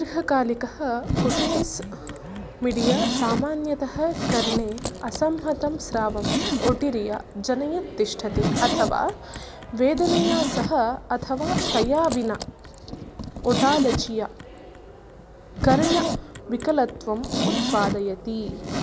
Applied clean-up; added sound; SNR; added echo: none; Zipper (clothing); 3 dB; none.